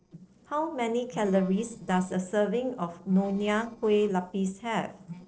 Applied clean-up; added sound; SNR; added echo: neural separator model SepFormer DNS4.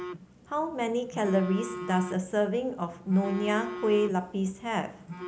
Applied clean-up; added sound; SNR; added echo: none; Telephone; 11 dB; none.